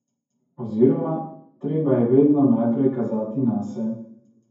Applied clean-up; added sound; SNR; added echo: none; none; none; reverberation time 0.9 s.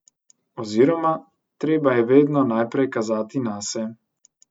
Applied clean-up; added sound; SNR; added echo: none; none; none; none.